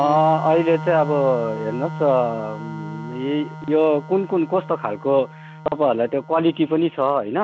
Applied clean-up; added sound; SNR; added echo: none; Organ; 12 dB; none.